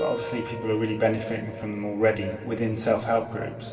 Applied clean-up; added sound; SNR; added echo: none; Keyboard (musical); 12 dB; reverberation time 2.7 s.